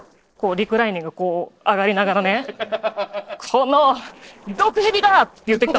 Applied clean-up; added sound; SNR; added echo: neural separator model SepFormer DNS4.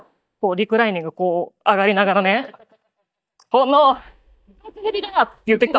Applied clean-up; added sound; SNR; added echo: neural mask model DeepFilterNet 3.